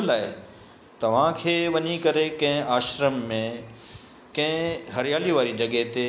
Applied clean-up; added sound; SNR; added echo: none; none; none; none.